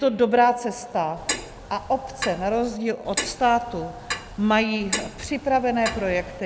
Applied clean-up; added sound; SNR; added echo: none; Clock; 9 dB; none.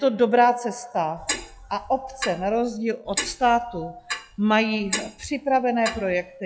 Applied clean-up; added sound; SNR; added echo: classical method log-MMSE.